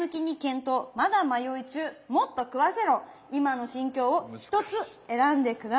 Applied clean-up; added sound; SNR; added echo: none; none; none; none.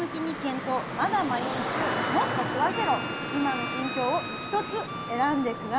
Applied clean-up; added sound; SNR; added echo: none; Traffic noise, roadway noise + Harmonica; 2 dB; none.